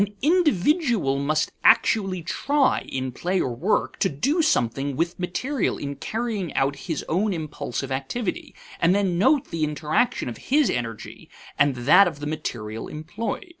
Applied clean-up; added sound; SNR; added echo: none; none; none; none.